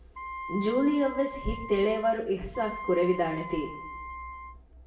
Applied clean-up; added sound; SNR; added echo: none; Wind instrument, woodwind instrument; 11 dB; reverberation time 0.7 s.